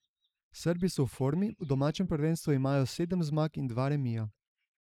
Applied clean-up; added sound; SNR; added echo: neural mask model Resemble Enhance denoiser.